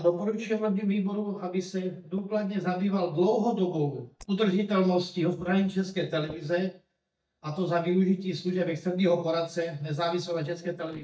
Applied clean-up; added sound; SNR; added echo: neural mask model DeepFilterNet 3.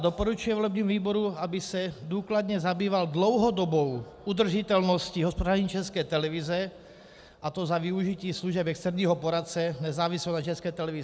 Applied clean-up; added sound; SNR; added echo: none; none; none; none.